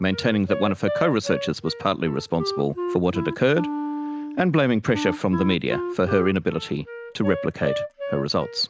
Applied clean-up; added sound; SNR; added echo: none; Wind instrument, woodwind instrument; 8 dB; none.